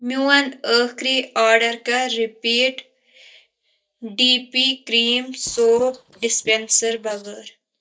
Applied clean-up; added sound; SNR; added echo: neural mask model DeepFilterNet 3.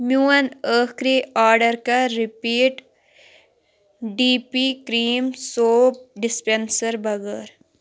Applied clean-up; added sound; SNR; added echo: none; none; none; none.